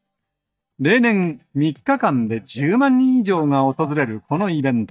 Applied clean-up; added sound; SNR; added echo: neural mask model DeepFilterNet 3.